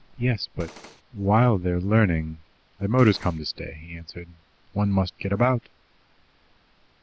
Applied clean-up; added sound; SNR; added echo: none; Gunshot, gunfire; 20 dB; none.